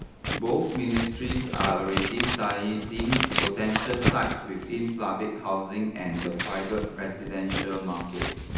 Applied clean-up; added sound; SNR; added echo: none; Scissors; 2 dB; reverberation time 0.9 s.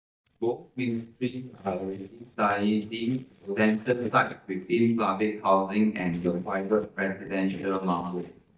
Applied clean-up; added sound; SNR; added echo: neural mask model DeepFilterNet 3.